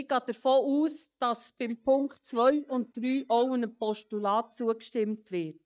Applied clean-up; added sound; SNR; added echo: neural mask model DeepFilterNet 3.